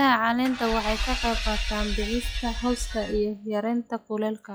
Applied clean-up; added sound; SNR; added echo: classical method log-MMSE.